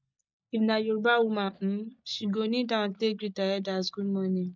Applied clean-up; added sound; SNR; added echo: neural mask model DeepFilterNet 3.